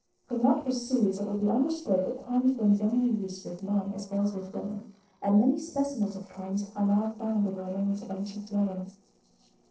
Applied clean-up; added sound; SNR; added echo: neural separator model SepFormer DNS4.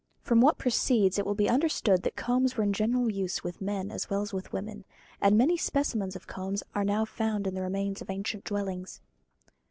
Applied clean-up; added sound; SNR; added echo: none; none; none; none.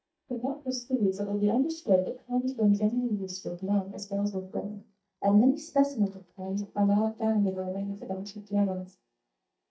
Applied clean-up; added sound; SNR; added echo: neural mask model DeepFilterNet 3.